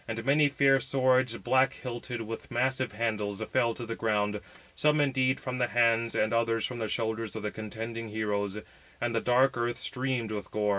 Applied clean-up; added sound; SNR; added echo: none; none; none; none.